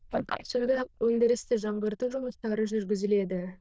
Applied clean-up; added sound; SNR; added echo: neural diffusion model UNIVERSE++.